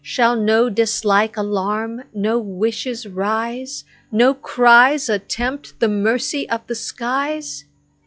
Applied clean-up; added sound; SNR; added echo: classical method log-MMSE.